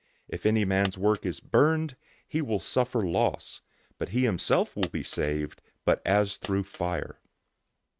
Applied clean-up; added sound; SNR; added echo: neural mask model RNNoise.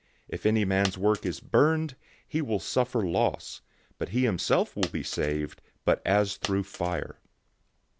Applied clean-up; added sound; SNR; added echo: none; Coin (dropping); 15 dB; none.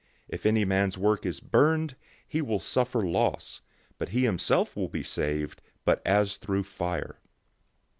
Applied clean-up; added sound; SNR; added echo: none; none; none; none.